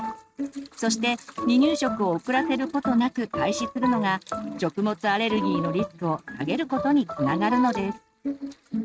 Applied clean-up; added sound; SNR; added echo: neural mask model RNNoise.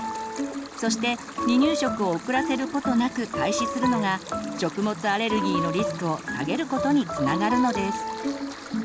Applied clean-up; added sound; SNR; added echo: none; Stream; 16 dB; none.